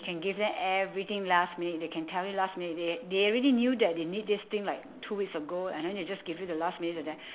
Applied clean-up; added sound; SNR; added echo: none; none; none; none.